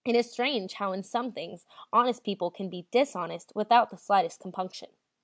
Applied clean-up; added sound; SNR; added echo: none; none; none; none.